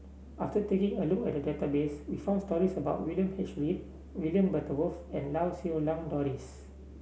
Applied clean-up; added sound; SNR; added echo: none; none; none; none.